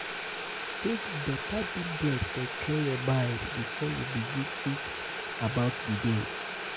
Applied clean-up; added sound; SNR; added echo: none; Boiling; 3 dB; none.